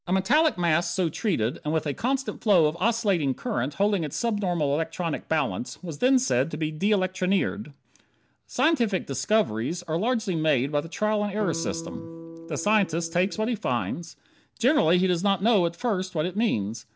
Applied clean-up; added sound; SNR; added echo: none; Electric guitar; 12 dB; none.